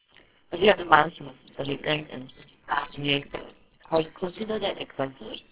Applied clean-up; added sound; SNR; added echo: neural separator model SepFormer WHAMR!.